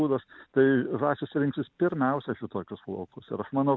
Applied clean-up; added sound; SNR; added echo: none; none; none; none.